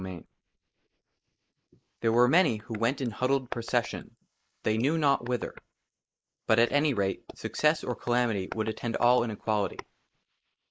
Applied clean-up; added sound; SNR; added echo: neural mask model Resemble Enhance denoiser.